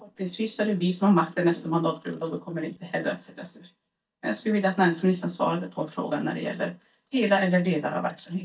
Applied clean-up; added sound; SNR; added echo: neural mask model DeepFilterNet 3.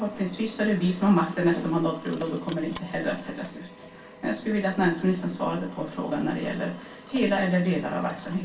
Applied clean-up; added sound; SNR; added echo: none; Drill; 17 dB; reverberation time 0.2 s.